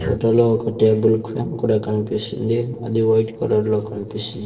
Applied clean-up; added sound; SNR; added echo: neural separator model SepFormer DNS4.